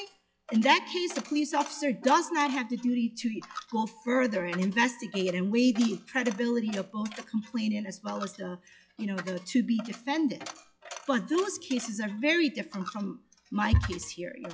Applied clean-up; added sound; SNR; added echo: classical method log-MMSE.